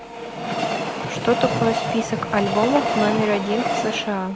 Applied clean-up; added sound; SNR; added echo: none; Train; 1 dB; none.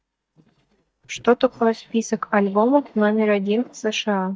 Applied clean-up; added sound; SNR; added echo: neural mask model DeepFilterNet 3.